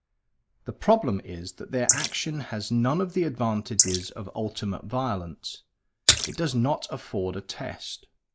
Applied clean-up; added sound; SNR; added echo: neural mask model Resemble Enhance denoiser.